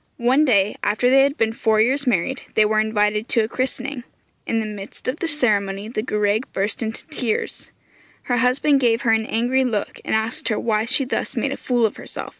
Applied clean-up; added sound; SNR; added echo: none; none; none; none.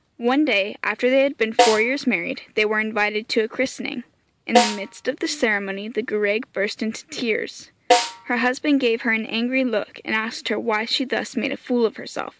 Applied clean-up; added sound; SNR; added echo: none; Snare drum; 1 dB; none.